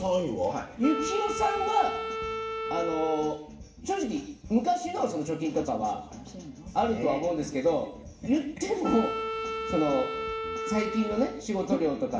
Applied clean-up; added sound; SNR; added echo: none; Wind instrument, woodwind instrument; 5 dB; reverberation time 0.7 s.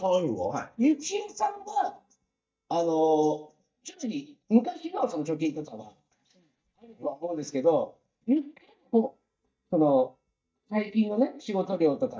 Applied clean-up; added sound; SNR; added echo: neural mask model DeepFilterNet 3.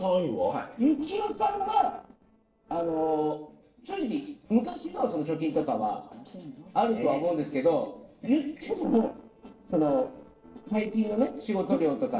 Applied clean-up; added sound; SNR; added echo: neural separator model SepFormer DNS4.